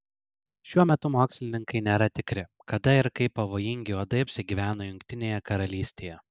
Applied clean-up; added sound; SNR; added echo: none; none; none; none.